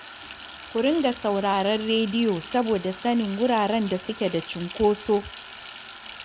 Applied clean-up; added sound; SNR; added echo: none; Sink (filling or washing); 12 dB; none.